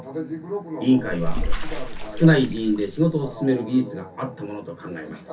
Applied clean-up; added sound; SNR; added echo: none; Bathtub (filling or washing) / Water / Splash, splatter; 2 dB; reverberation time 0.3 s.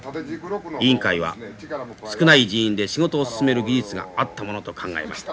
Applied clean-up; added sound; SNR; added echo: none; none; none; none.